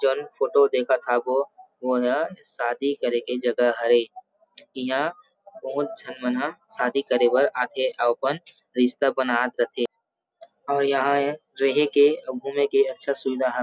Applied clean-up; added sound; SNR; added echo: none; none; none; none.